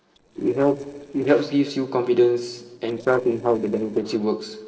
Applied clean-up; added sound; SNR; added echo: neural separator model SepFormer DNS4.